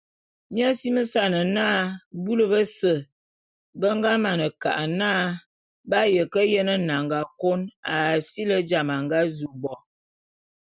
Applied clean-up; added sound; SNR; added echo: none; none; none; none.